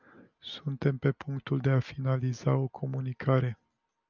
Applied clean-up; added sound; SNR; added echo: none; none; none; none.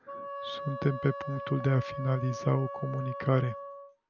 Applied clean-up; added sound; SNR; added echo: none; Wind instrument, woodwind instrument; 9 dB; none.